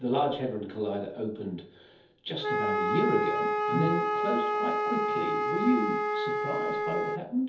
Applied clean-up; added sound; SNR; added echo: none; Wind instrument, woodwind instrument; -1 dB; reverberation time 0.5 s.